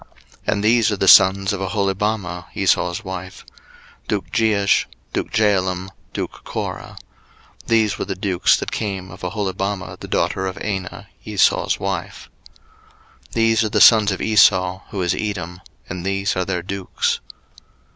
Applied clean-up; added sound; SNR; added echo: none; none; none; none.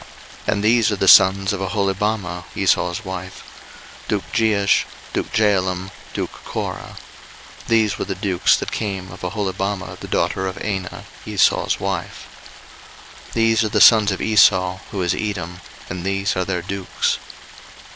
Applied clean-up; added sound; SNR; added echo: none; Stream; 18 dB; none.